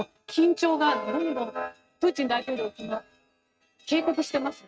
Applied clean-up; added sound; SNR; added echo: neural mask model RNNoise.